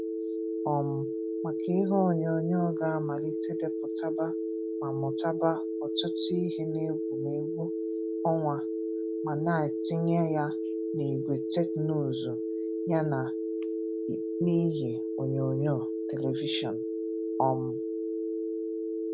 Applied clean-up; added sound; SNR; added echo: none; Telephone; 0 dB; none.